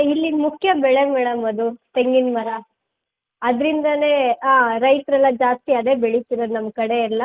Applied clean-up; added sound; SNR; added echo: neural mask model Resemble Enhance denoiser.